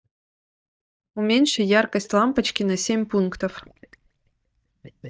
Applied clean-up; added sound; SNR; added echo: neural mask model DeepFilterNet 3.